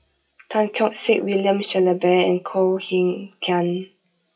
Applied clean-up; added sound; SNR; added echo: classical method WPE with log-MMSE.